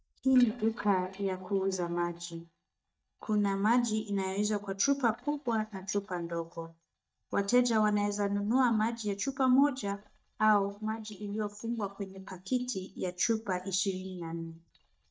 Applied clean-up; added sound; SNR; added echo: neural mask model DeepFilterNet 3.